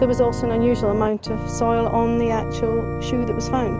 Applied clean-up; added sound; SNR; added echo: none; Organ; 4 dB; none.